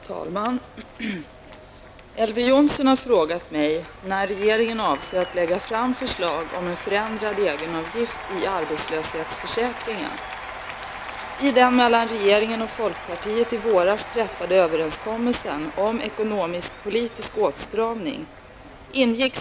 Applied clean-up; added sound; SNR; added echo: none; Applause / Cheering; 13 dB; none.